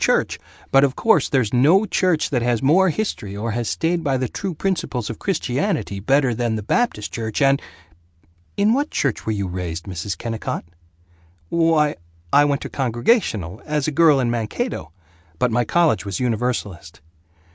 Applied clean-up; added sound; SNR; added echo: none; none; none; none.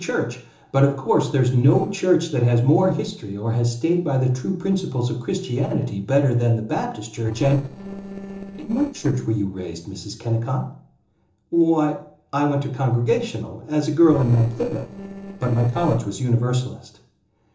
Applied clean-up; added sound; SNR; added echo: neural separator model SepFormer DNS4.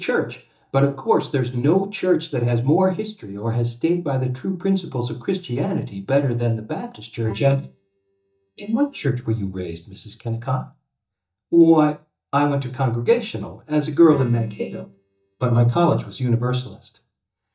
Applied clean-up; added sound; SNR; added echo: neural mask model DeepFilterNet 3.